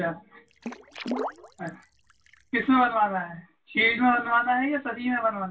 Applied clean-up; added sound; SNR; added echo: none; Water / Splash, splatter; 11 dB; reverberation time 0.2 s.